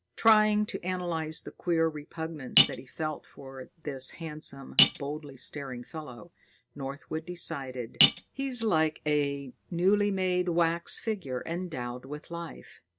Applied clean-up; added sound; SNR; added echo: none; Cutlery, silverware; 1 dB; none.